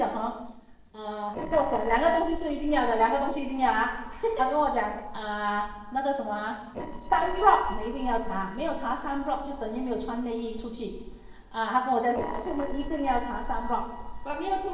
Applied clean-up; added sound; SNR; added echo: neural separator model SepFormer DNS4.